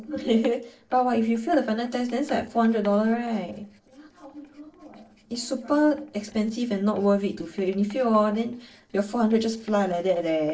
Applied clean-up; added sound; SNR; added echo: neural separator model SepFormer DNS4.